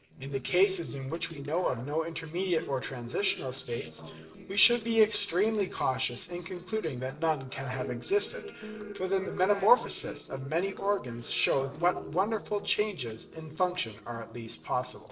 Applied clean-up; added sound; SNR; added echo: neural separator model SepFormer DNS4.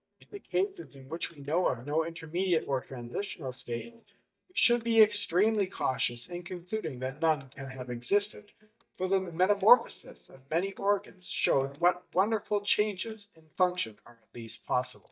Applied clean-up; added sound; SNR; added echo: neural mask model DeepFilterNet 3.